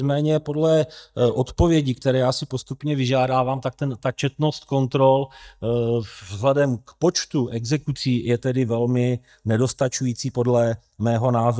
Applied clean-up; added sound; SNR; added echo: neural mask model DeepFilterNet 3.